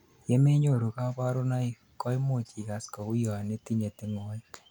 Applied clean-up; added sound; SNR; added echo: none; none; none; none.